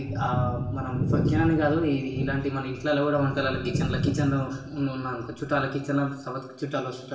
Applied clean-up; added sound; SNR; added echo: none; none; none; reverberation time 0.8 s.